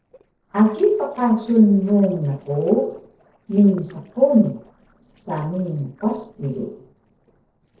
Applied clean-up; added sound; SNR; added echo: neural separator model SepFormer DNS4.